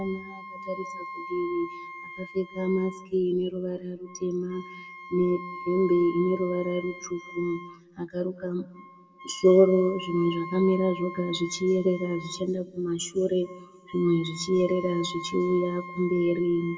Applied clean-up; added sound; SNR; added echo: none; Wind instrument, woodwind instrument; 15 dB; reverberation time 1.2 s.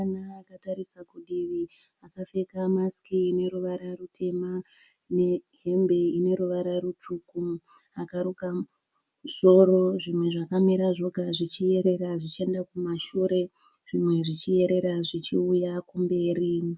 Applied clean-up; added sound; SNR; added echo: none; none; none; none.